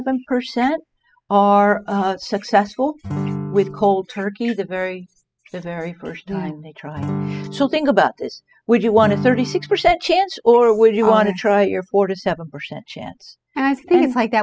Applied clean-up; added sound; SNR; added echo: classical method spectral subtraction.